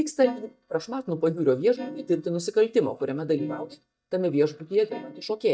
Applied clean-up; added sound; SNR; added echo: neural mask model DeepFilterNet 3.